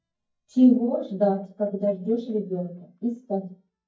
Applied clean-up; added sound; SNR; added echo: neural mask model DeepFilterNet 3.